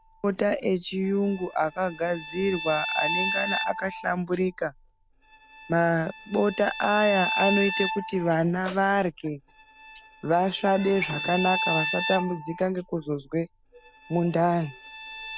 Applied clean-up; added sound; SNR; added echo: none; Bowed string instrument; 7 dB; none.